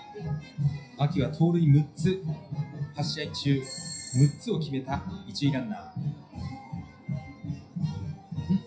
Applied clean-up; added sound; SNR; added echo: classical method WPE with log-MMSE.